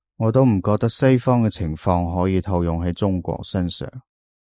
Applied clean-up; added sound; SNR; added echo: neural mask model Resemble Enhance denoiser.